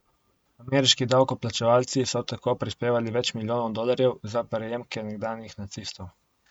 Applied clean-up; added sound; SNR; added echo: none; none; none; none.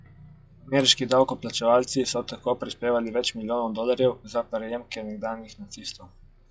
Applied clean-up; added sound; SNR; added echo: classical method log-MMSE.